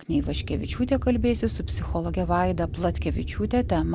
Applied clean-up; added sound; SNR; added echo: none; Wind; 4 dB; none.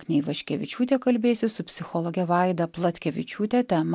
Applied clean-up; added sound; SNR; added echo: none; none; none; none.